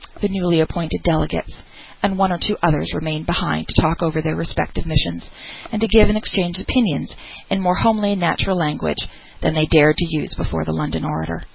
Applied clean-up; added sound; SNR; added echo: none; none; none; none.